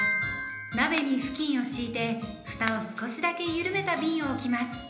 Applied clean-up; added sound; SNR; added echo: none; Finger snapping; 15 dB; reverberation time 1.0 s.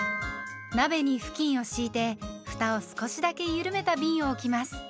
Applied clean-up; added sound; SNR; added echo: none; none; none; none.